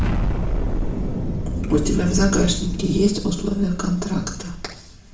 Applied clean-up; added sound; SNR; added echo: none; Explosion; 1 dB; reverberation time 0.5 s.